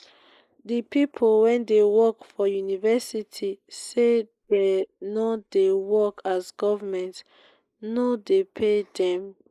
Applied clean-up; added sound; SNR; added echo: neural mask model Resemble Enhance denoiser.